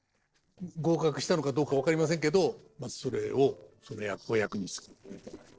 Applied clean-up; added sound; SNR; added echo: neural separator model SepFormer DNS4.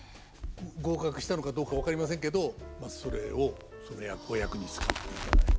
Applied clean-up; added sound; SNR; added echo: none; Crackle; -1 dB; none.